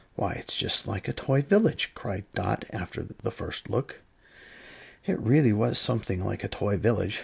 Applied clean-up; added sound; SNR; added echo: none; none; none; none.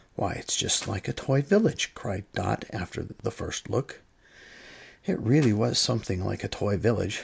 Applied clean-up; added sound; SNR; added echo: none; Clapping; 17 dB; none.